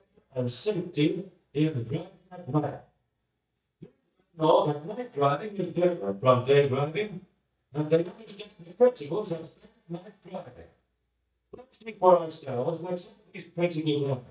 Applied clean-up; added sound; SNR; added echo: neural mask model DeepFilterNet 3.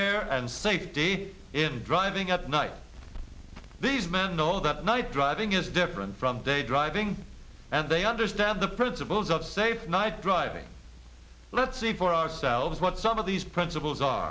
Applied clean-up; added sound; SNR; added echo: none; none; none; none.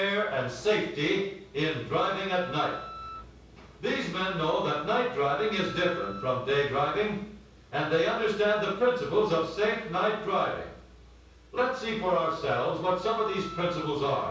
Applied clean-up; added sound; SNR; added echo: none; Wind instrument, woodwind instrument; 14 dB; reverberation time 0.6 s.